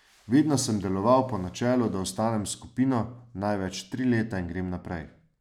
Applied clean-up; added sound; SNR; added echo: none; none; none; none.